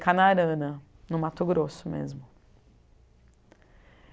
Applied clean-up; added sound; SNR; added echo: none; none; none; none.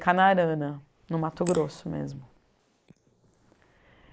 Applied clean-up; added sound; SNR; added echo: neural mask model Resemble Enhance denoiser.